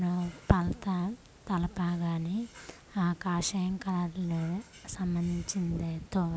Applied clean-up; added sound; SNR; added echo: none; none; none; none.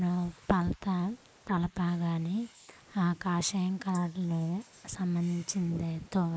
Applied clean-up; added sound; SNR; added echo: neural mask model Resemble Enhance denoiser.